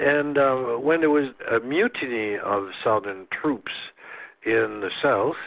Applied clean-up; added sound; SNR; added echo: none; none; none; none.